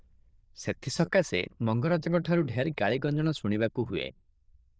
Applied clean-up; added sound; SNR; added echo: neural diffusion model UNIVERSE++.